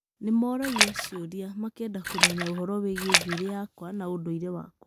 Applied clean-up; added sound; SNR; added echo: none; Splash, splatter; -4 dB; none.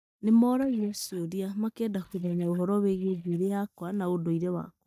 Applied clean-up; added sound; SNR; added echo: neural mask model DeepFilterNet 3.